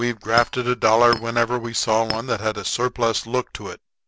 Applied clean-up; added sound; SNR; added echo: none; Chink, clink; 12 dB; none.